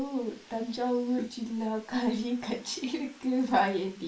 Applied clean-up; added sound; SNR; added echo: neural mask model Resemble Enhance denoiser.